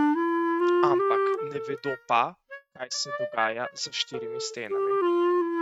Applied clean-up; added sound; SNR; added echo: neural mask model RNNoise.